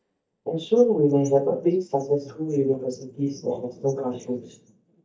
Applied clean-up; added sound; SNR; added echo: neural mask model DeepFilterNet 3.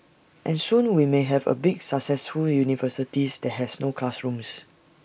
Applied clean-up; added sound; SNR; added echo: none; none; none; none.